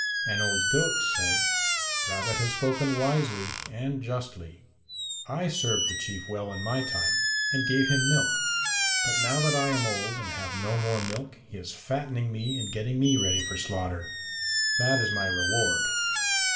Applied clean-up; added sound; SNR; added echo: none; Squeak; -1 dB; reverberation time 0.6 s.